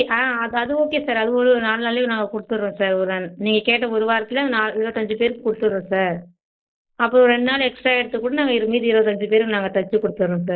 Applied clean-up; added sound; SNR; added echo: neural mask model Resemble Enhance denoiser.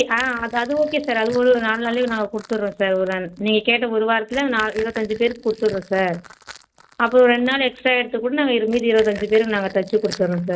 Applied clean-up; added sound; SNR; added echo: neural mask model RNNoise.